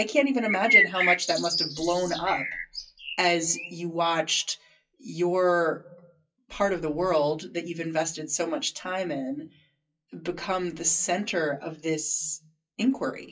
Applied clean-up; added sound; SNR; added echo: classical method WPE with log-MMSE.